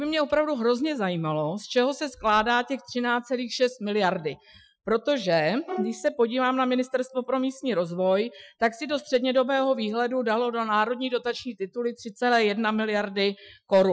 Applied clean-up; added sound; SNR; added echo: classical method Wiener filter.